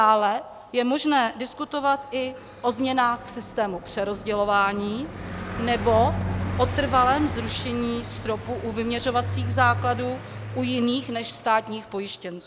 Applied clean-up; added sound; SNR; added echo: none; Car passing by; 8 dB; none.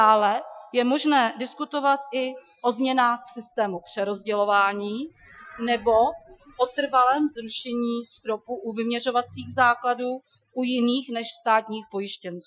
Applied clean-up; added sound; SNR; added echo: classical method Wiener filter.